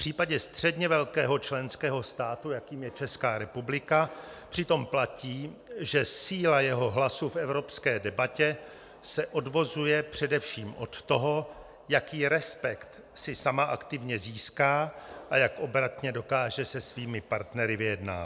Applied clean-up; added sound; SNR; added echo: none; none; none; none.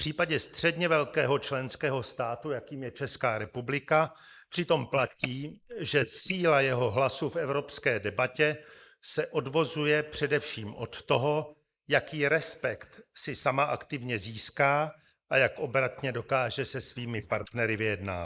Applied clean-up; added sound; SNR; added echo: neural mask model Resemble Enhance denoiser.